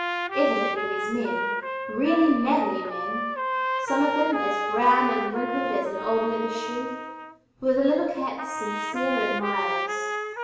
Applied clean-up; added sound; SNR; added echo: none; Trumpet; 3 dB; reverberation time 1.1 s.